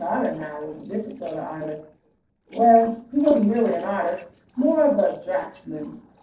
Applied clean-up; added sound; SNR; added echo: neural separator model SepFormer DNS4.